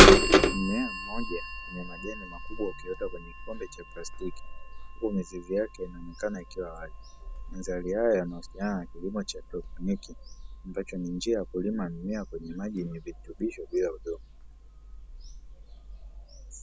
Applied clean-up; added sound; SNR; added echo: none; Bird vocalization, bird call, bird song / Telephone; -4 dB; none.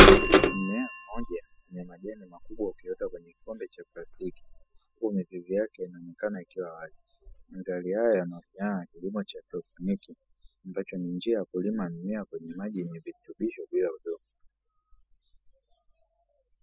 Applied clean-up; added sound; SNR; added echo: classical method spectral subtraction.